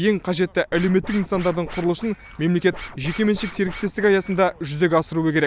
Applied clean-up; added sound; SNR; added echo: none; Scratching (performance technique); 16 dB; none.